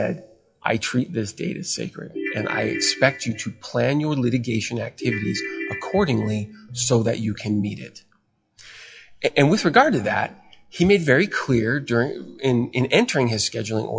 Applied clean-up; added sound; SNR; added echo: classical method WPE with log-MMSE.